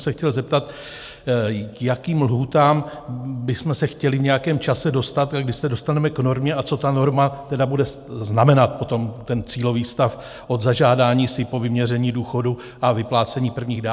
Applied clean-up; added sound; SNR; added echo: none; none; none; none.